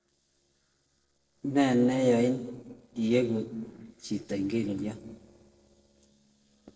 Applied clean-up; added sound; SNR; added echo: neural separator model SepFormer DNS4.